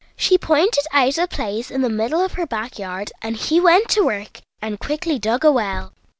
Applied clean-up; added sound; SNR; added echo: none; none; none; none.